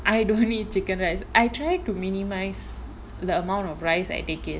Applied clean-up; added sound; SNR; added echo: none; none; none; none.